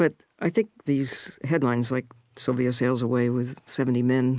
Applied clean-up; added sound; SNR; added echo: neural mask model Resemble Enhance denoiser.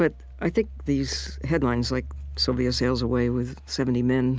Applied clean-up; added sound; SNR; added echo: none; Engine; 12 dB; none.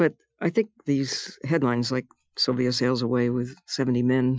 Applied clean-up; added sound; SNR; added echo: classical method Wiener filter.